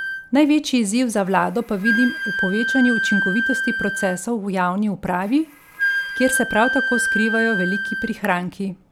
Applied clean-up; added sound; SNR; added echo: none; Wind instrument, woodwind instrument; 4 dB; none.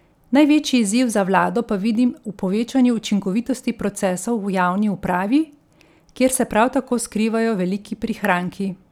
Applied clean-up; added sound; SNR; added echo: none; none; none; none.